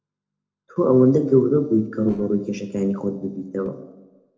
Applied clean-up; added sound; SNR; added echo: neural separator model SepFormer DNS4.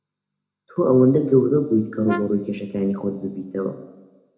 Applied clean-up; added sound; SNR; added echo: none; Brass instrument; 12 dB; reverberation time 0.7 s.